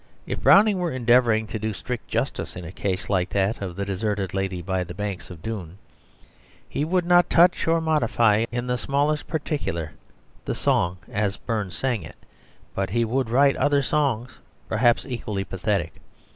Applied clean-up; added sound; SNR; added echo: none; none; none; none.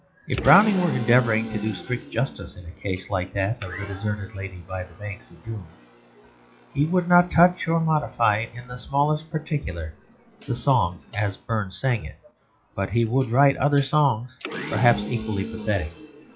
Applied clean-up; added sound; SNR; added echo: classical method WPE with log-MMSE.